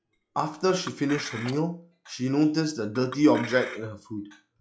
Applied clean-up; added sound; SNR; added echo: classical method log-MMSE.